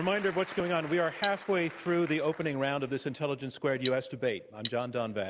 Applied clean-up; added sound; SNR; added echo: none; Cutlery, silverware; 9 dB; none.